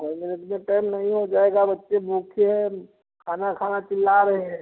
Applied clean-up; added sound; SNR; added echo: none; none; none; none.